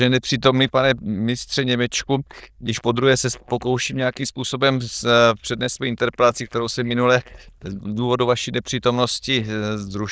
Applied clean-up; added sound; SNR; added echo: neural diffusion model UNIVERSE++.